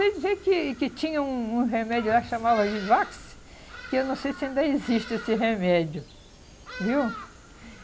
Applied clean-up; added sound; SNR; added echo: none; Bird vocalization, bird call, bird song; 16 dB; none.